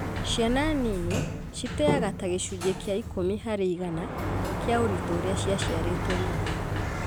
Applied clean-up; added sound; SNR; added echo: none; Sliding door; 1 dB; none.